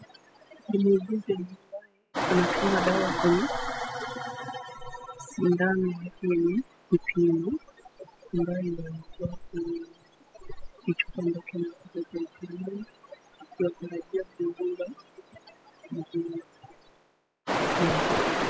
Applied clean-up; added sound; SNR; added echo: classical method spectral subtraction.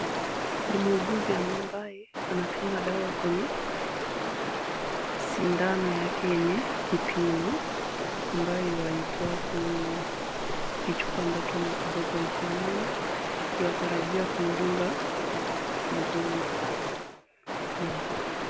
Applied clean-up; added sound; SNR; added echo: none; Stream; -1 dB; none.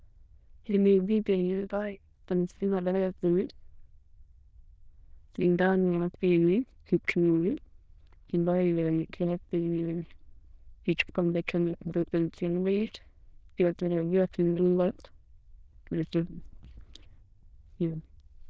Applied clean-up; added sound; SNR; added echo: neural diffusion model UNIVERSE++.